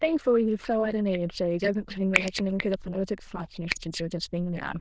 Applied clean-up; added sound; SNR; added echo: neural diffusion model UNIVERSE++.